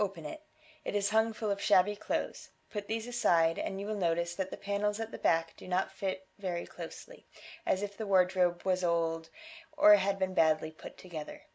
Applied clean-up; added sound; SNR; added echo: none; none; none; none.